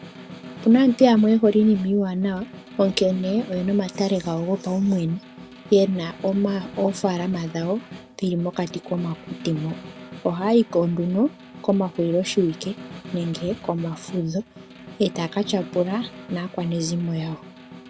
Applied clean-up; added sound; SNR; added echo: none; Snare drum; 17 dB; none.